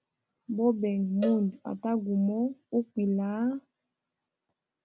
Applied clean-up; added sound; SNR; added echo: none; Cowbell; 13 dB; none.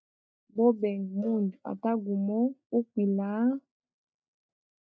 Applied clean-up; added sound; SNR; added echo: neural mask model DeepFilterNet 3.